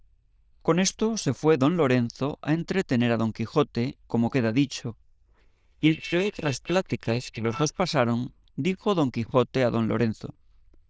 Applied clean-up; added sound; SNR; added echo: neural diffusion model UNIVERSE++.